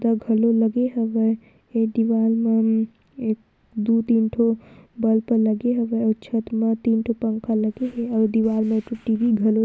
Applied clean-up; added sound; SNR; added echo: none; none; none; none.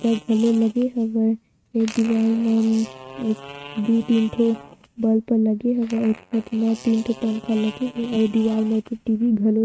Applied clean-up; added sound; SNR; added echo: neural mask model RNNoise.